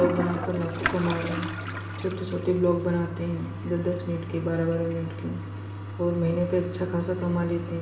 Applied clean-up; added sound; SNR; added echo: none; Toilet flush; 6 dB; reverberation time 2.9 s.